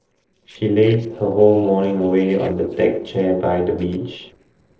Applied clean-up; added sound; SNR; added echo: neural separator model SepFormer DNS4.